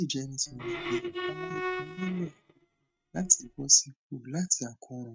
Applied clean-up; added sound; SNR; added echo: neural mask model RNNoise.